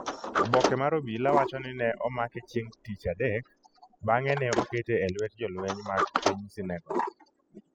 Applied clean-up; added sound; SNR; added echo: classical method spectral subtraction.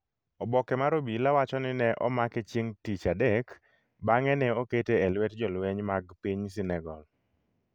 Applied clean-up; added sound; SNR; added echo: none; none; none; none.